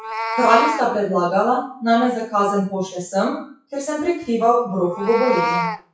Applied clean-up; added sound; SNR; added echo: classical method WPE with log-MMSE.